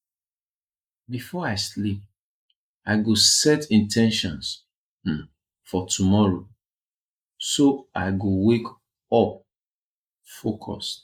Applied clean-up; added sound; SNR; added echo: neural mask model Resemble Enhance denoiser.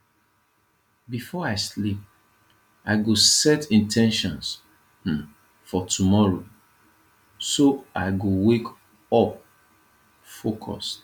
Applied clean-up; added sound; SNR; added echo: none; none; none; none.